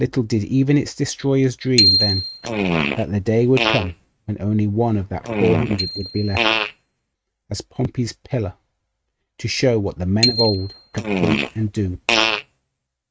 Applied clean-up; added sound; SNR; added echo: neural mask model RNNoise.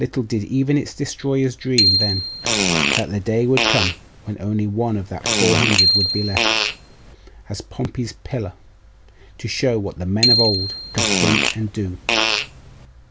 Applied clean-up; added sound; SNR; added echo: none; Bicycle bell + Fart; -2 dB; none.